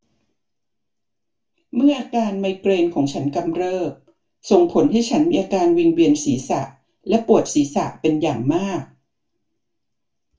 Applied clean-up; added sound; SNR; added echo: none; none; none; reverberation time 0.2 s.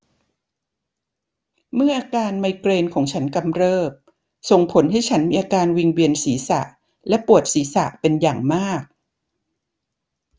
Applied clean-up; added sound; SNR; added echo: none; none; none; none.